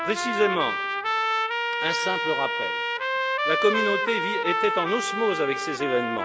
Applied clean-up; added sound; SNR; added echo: none; Trumpet; -1 dB; none.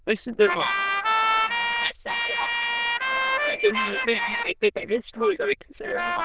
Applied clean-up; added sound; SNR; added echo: neural diffusion model UNIVERSE++.